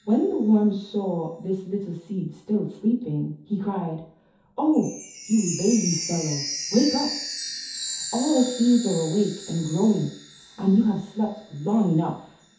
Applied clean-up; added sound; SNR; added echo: none; Chime; 12 dB; reverberation time 0.5 s.